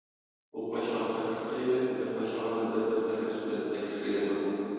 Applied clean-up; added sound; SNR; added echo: none; none; none; reverberation time 2.1 s.